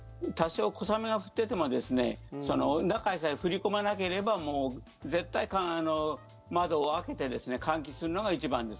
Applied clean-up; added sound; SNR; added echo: none; none; none; none.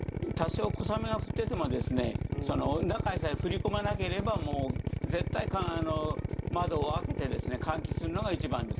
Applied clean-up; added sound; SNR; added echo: none; Drill; 0 dB; none.